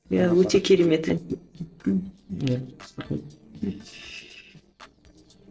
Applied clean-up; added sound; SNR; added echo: neural separator model SepFormer DNS4.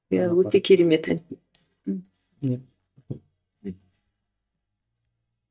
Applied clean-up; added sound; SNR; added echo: neural mask model DeepFilterNet 3.